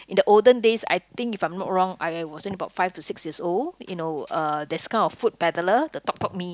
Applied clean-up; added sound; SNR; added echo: none; none; none; none.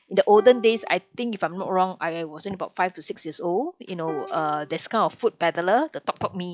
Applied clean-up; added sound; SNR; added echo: classical method log-MMSE.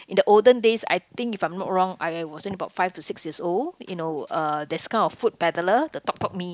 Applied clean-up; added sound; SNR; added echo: neural mask model Resemble Enhance denoiser.